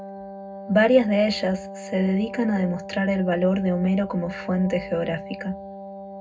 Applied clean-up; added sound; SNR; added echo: none; Wind instrument, woodwind instrument; 13 dB; reverberation time 0.3 s.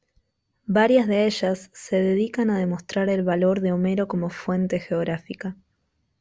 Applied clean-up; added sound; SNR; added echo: none; none; none; none.